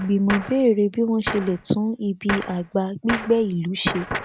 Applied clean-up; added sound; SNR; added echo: none; Gunshot, gunfire; 10 dB; none.